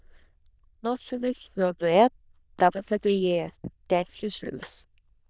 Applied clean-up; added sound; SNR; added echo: neural diffusion model UNIVERSE++.